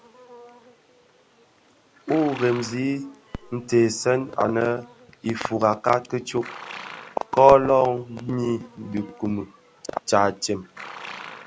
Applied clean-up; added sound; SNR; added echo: none; Fireworks + Livestock, farm animals, working animals; 19 dB; none.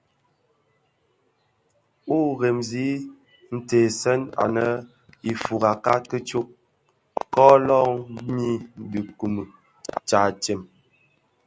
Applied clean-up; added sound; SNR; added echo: none; none; none; none.